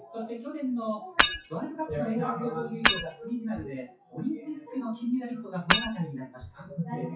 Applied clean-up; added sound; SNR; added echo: classical method WPE with log-MMSE.